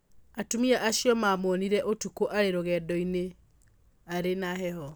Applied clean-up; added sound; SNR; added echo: none; none; none; none.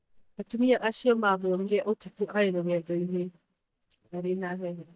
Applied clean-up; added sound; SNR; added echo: neural mask model DeepFilterNet 3.